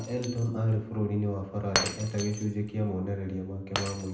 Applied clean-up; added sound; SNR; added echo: none; Shatter; 7 dB; reverberation time 0.7 s.